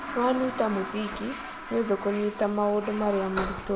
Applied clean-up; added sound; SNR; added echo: none; Toilet flush; 9 dB; reverberation time 1.2 s.